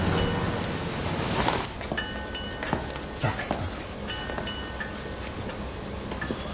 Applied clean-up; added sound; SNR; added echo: none; Boat, Water vehicle; 13 dB; none.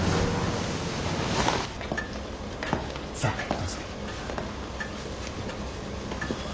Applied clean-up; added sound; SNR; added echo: none; none; none; none.